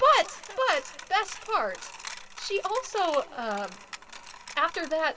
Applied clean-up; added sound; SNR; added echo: none; Coin (dropping); 16 dB; reverberation time 3.0 s.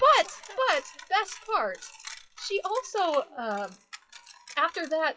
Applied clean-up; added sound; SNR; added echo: classical method WPE with log-MMSE.